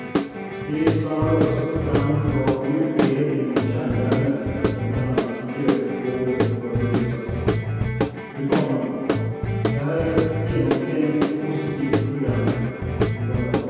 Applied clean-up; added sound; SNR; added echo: none; Guitar / Drum; -1 dB; reverberation time 2.1 s.